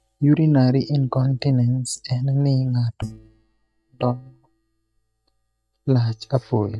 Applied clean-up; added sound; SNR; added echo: neural mask model DeepFilterNet 3.